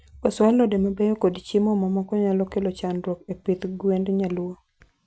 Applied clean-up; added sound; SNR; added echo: none; none; none; none.